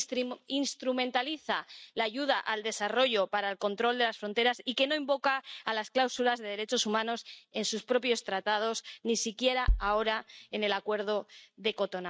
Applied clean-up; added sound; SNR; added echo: neural mask model RNNoise.